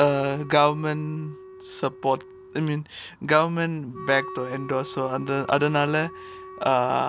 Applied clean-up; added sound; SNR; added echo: none; Wind instrument, woodwind instrument; 16 dB; none.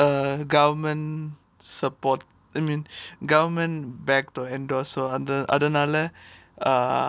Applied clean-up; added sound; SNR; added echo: none; none; none; none.